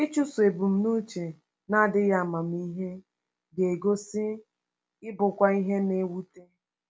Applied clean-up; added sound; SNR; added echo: none; none; none; none.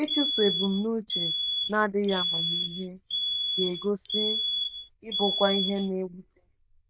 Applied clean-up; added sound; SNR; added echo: neural diffusion model UNIVERSE++.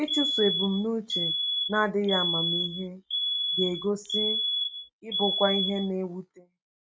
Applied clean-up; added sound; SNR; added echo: neural mask model RNNoise.